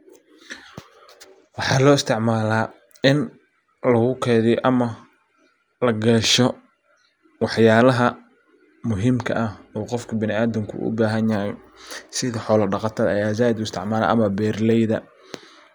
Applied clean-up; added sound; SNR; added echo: none; none; none; none.